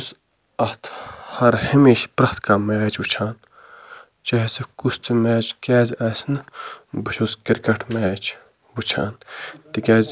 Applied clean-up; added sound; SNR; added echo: none; none; none; none.